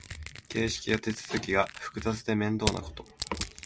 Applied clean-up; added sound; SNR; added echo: none; Crushing; 8 dB; none.